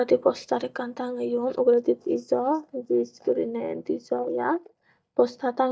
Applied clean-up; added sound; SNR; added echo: neural mask model DeepFilterNet 3.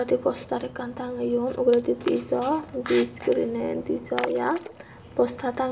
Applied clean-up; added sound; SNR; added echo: none; Splash, splatter; 17 dB; reverberation time 0.8 s.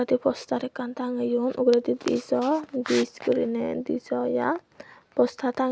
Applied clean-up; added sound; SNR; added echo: none; none; none; none.